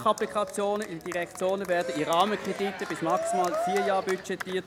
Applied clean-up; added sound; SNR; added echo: none; Cheering; 6 dB; none.